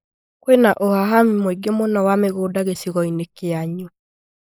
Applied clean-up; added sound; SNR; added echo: neural mask model Resemble Enhance denoiser.